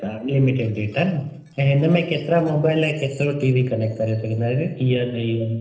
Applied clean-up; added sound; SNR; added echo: neural separator model SepFormer DNS4.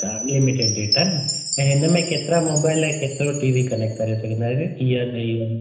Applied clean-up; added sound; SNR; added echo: none; Chime; 8 dB; reverberation time 0.9 s.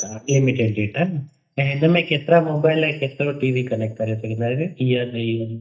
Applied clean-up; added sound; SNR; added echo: neural mask model DeepFilterNet 3.